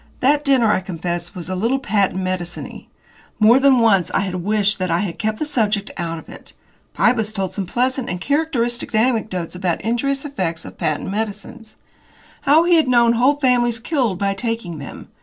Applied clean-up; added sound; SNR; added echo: none; none; none; none.